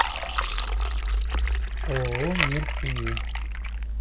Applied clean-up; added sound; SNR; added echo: none; Fill (with liquid); 5 dB; none.